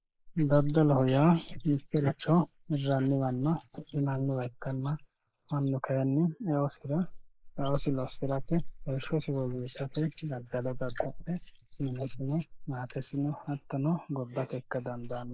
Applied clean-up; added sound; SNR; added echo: neural mask model Resemble Enhance denoiser.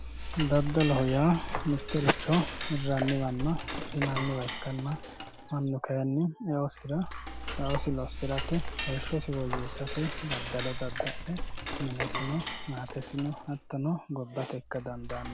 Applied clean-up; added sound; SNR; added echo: none; Cutlery, silverware / Dishes, pots, and pans; 5 dB; none.